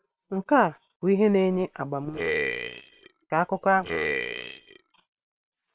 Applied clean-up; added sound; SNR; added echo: neural separator model SepFormer WHAM!.